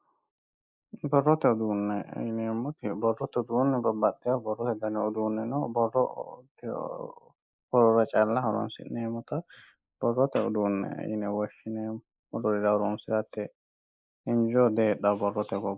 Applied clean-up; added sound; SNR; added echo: neural mask model Resemble Enhance denoiser.